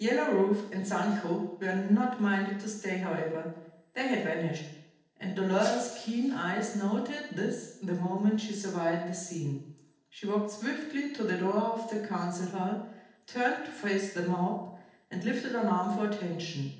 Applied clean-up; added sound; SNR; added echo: neural separator model SepFormer DNS4.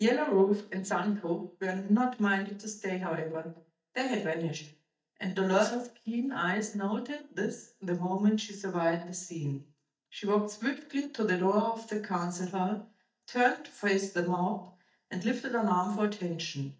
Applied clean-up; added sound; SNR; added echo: neural mask model DeepFilterNet 3.